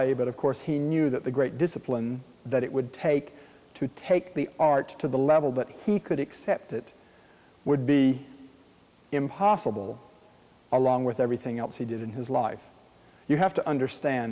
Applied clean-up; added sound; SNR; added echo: none; none; none; none.